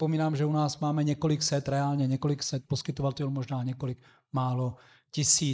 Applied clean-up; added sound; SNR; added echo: neural mask model Resemble Enhance denoiser.